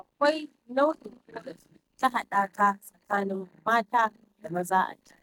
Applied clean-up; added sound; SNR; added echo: neural mask model DeepFilterNet 3.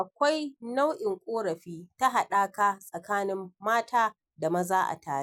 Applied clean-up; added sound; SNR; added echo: none; none; none; none.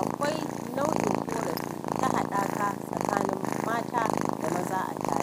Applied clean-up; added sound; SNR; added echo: none; Purr; -3 dB; none.